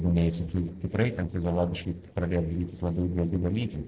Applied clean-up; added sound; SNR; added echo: neural separator model SepFormer DNS4.